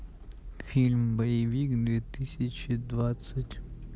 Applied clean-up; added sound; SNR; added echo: none; none; none; none.